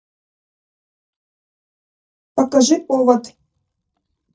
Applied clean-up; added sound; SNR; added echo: neural mask model DeepFilterNet 3.